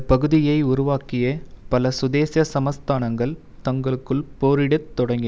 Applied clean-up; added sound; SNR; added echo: none; none; none; none.